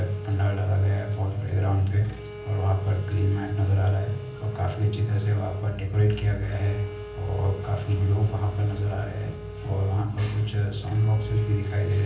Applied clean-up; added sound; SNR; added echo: none; Bowed string instrument; 17 dB; reverberation time 0.6 s.